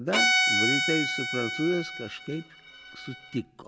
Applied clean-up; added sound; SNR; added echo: none; Bowed string instrument; -3 dB; none.